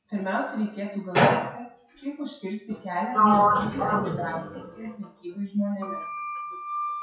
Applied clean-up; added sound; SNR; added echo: classical method WPE with log-MMSE.